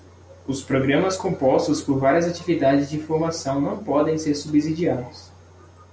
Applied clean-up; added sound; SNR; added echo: none; none; none; none.